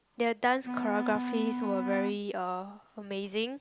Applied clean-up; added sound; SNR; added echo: none; Wind instrument, woodwind instrument; 4 dB; none.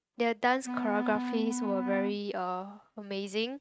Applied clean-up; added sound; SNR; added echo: neural mask model RNNoise.